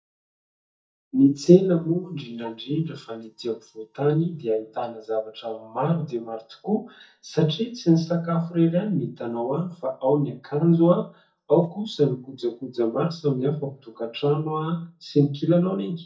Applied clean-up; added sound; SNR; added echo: neural mask model DeepFilterNet 3.